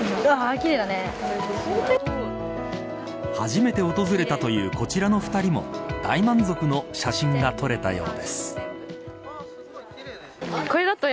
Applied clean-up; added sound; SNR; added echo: none; none; none; none.